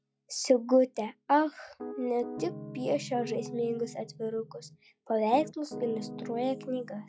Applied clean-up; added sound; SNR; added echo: classical method log-MMSE.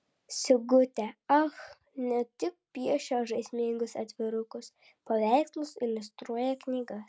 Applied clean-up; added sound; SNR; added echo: none; none; none; none.